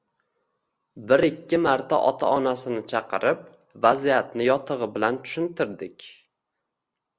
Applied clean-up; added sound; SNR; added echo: none; none; none; none.